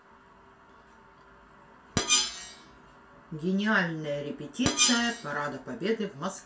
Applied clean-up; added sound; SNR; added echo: none; Screech; -2 dB; reverberation time 0.3 s.